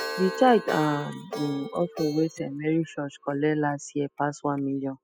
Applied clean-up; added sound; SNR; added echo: classical method spectral subtraction.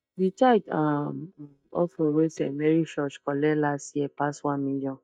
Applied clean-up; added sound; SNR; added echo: neural mask model DeepFilterNet 3.